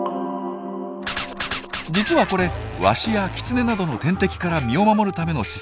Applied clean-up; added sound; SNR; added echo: none; none; none; none.